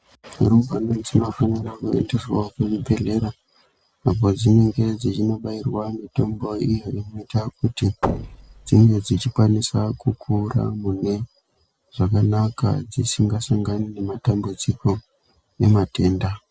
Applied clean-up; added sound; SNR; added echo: neural separator model SepFormer DNS4.